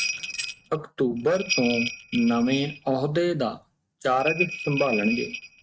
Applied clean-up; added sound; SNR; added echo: neural mask model RNNoise.